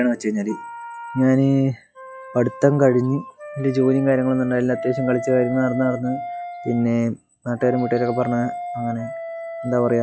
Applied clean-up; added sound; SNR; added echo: classical method log-MMSE.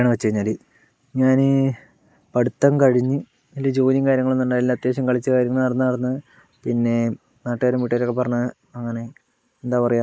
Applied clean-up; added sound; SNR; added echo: neural mask model Resemble Enhance denoiser.